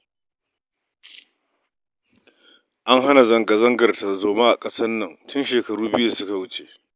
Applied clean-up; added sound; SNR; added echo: none; none; none; none.